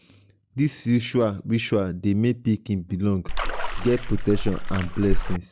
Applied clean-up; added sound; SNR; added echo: none; Splash, splatter; -1 dB; none.